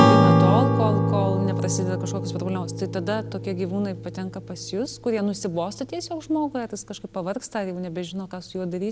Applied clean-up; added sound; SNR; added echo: none; Acoustic guitar / Strum; -3 dB; none.